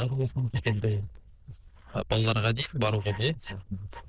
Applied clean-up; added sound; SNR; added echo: neural diffusion model UNIVERSE++.